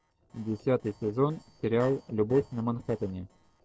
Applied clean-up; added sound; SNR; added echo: neural separator model SepFormer DNS4.